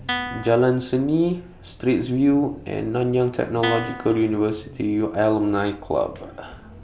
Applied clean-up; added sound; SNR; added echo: none; Guitar; 9 dB; none.